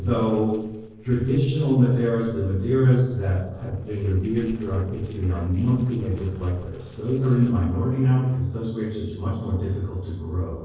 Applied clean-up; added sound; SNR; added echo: neural separator model SepFormer DNS4.